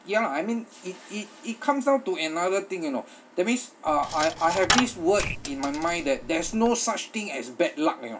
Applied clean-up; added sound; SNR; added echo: none; Coin (dropping); 5 dB; reverberation time 0.2 s.